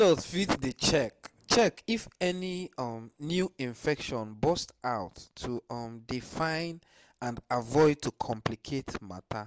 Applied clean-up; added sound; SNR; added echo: none; none; none; none.